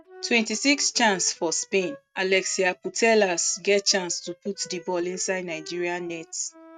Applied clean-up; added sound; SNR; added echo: neural mask model RNNoise.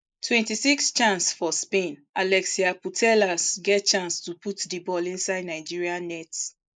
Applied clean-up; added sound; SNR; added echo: neural mask model Resemble Enhance denoiser.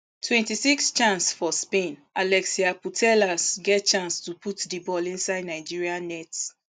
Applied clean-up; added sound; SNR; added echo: none; none; none; none.